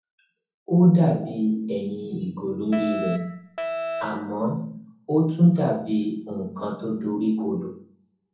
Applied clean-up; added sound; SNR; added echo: none; Alarm; 7 dB; reverberation time 0.6 s.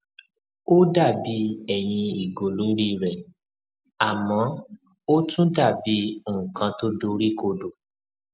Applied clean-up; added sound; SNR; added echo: none; none; none; none.